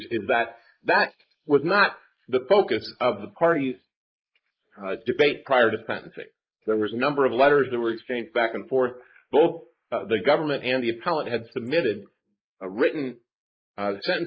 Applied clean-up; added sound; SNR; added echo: neural mask model Resemble Enhance denoiser.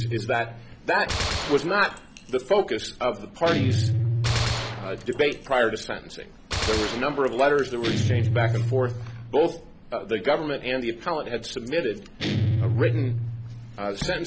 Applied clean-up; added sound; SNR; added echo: none; Guitar + Gunshot, gunfire; 2 dB; none.